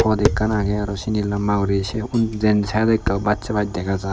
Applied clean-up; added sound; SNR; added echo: none; Tap; 7 dB; none.